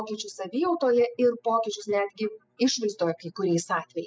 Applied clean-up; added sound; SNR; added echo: classical method spectral subtraction.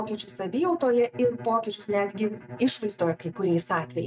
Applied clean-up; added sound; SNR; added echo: neural mask model RNNoise.